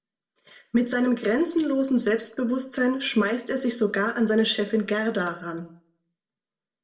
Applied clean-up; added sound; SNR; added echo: none; none; none; reverberation time 0.4 s.